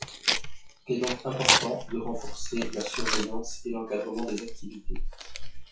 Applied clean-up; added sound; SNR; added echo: classical method WPE with log-MMSE.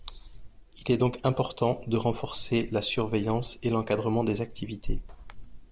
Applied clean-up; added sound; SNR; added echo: none; none; none; none.